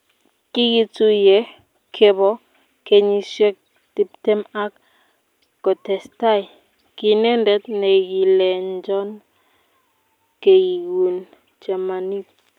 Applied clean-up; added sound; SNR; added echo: none; none; none; none.